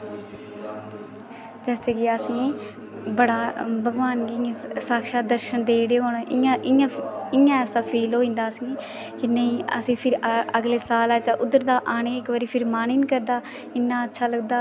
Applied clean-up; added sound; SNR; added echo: none; none; none; none.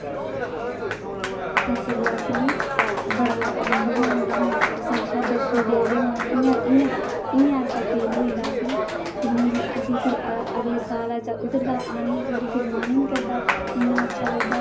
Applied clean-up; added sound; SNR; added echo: none; Applause; 1 dB; reverberation time 0.5 s.